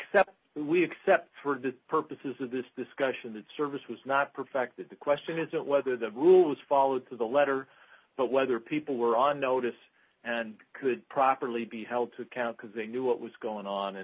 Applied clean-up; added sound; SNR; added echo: none; none; none; none.